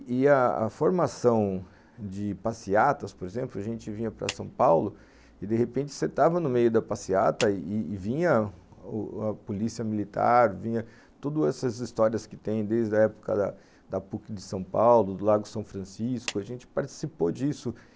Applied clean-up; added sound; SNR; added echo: none; Clapping; 16 dB; none.